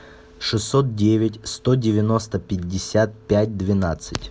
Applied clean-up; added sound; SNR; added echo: none; none; none; none.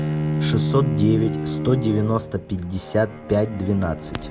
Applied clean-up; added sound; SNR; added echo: none; Bowed string instrument; 3 dB; none.